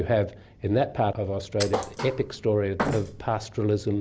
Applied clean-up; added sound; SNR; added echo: none; Thump, thud; 6 dB; none.